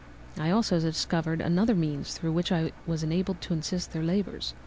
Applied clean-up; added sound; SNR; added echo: none; Engine; 18 dB; none.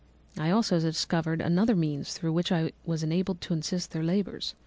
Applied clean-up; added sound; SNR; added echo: none; none; none; none.